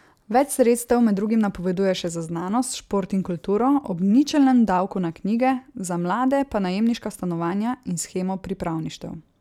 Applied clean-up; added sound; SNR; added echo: none; none; none; none.